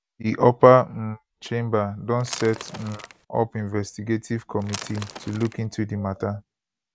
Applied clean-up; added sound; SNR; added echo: none; Crackle / Crushing / Wood; 13 dB; none.